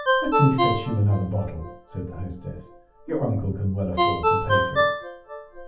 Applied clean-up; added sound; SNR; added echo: none; Ringtone; 0 dB; reverberation time 0.3 s.